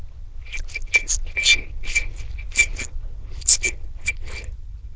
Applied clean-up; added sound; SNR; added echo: neural diffusion model UNIVERSE++.